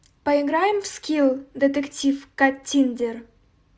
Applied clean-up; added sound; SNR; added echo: none; none; none; none.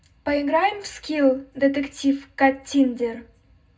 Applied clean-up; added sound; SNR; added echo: none; none; none; reverberation time 0.3 s.